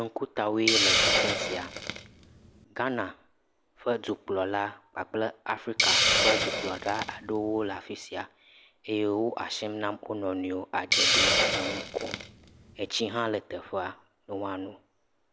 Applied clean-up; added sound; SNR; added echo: none; Hiss; -1 dB; none.